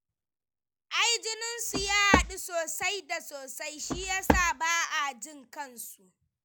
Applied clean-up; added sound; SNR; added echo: none; Walk, footsteps; -1 dB; none.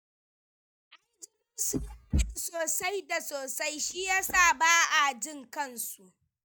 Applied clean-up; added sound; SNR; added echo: neural mask model DeepFilterNet 3.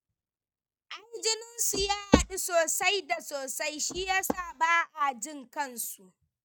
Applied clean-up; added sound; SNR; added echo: neural mask model RNNoise.